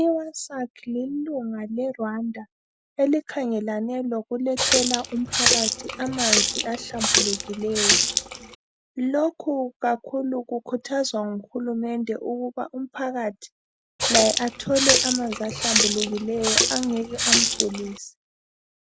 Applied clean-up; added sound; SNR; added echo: none; Water tap, faucet; -4 dB; none.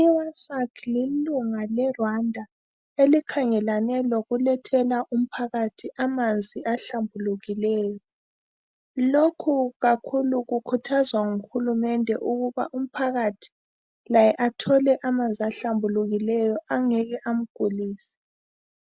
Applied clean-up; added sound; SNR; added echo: none; none; none; none.